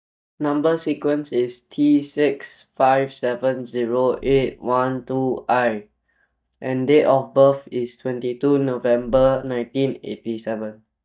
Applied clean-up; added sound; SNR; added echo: neural mask model DeepFilterNet 3.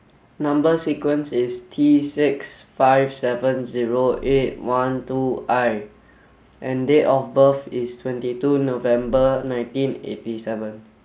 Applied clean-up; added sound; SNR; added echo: none; Purr; 18 dB; none.